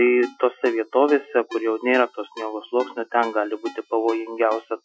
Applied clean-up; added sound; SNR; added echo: classical method Wiener filter.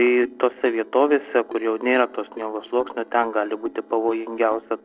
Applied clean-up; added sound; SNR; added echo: neural separator model SepFormer DNS4.